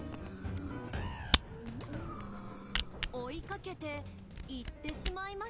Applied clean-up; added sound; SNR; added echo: none; Camera; -2 dB; none.